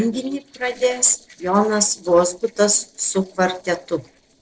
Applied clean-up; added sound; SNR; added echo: neural separator model SepFormer DNS4.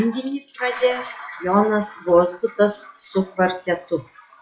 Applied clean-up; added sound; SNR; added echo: classical method log-MMSE.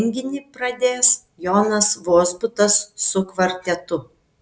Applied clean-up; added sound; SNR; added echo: none; none; none; none.